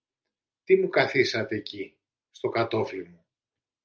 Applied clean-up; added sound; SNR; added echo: none; none; none; none.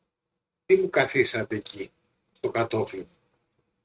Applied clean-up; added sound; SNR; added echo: neural mask model RNNoise.